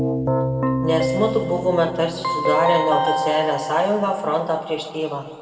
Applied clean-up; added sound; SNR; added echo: none; Keyboard (musical); 1 dB; reverberation time 1.9 s.